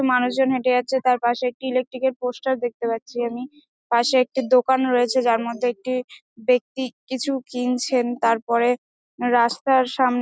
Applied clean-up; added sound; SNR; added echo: none; none; none; none.